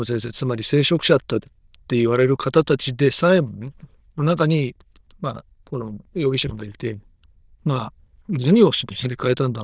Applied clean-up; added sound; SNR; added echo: neural diffusion model UNIVERSE++.